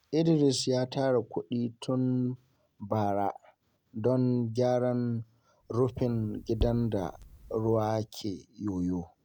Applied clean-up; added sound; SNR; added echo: none; Tap; 11 dB; none.